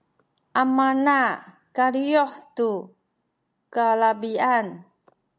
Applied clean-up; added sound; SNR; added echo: none; none; none; none.